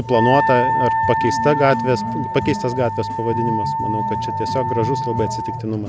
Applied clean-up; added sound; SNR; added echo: none; Wind instrument, woodwind instrument; 2 dB; none.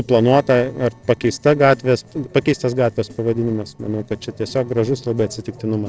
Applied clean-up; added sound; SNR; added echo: neural separator model SepFormer DNS4.